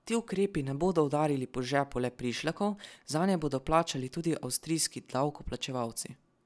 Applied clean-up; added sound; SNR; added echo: none; none; none; none.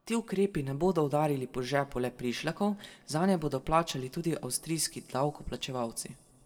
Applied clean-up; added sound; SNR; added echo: none; none; none; reverberation time 1.7 s.